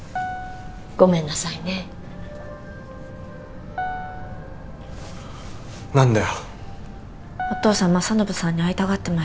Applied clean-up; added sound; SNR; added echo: none; Piano; 11 dB; none.